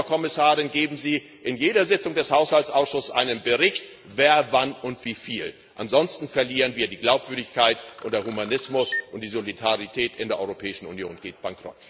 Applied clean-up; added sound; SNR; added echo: none; Camera; 12 dB; none.